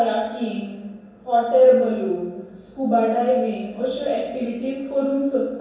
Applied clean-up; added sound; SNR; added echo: none; none; none; reverberation time 0.7 s.